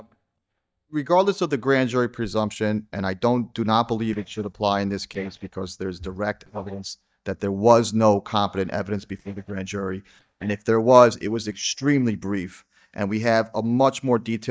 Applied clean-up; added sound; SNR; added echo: neural mask model DeepFilterNet 3.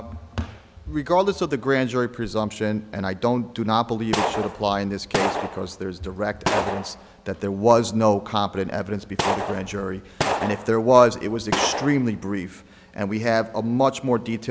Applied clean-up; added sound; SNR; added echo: none; Gunshot, gunfire; 5 dB; none.